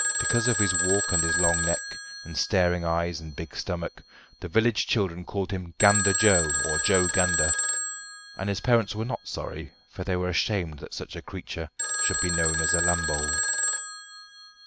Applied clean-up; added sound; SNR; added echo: none; Telephone; 0 dB; none.